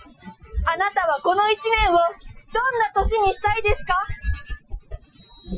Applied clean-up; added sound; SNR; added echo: classical method Wiener filter.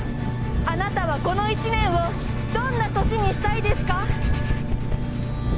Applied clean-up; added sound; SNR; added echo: none; Knock + Engine; -3 dB; none.